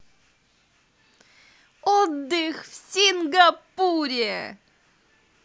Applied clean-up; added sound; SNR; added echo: none; none; none; none.